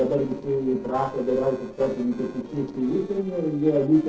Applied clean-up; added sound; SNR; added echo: neural separator model SepFormer DNS4.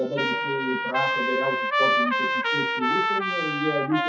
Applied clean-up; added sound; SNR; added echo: classical method WPE with log-MMSE.